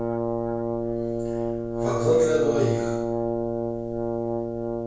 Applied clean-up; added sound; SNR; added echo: none; Brass instrument; -2 dB; reverberation time 0.6 s.